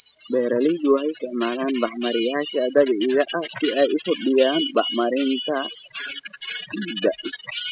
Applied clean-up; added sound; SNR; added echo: classical method spectral subtraction.